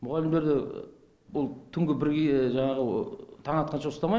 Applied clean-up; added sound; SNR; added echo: none; none; none; none.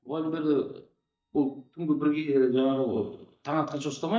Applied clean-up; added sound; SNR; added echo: neural mask model DeepFilterNet 3.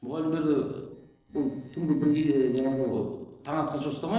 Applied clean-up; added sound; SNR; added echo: neural separator model SepFormer DNS4.